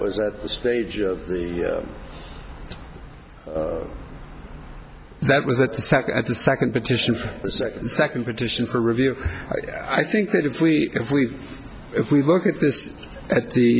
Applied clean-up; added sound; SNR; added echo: none; none; none; none.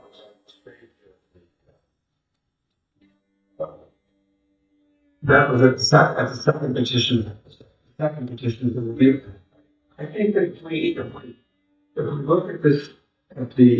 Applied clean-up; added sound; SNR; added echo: neural mask model DeepFilterNet 3.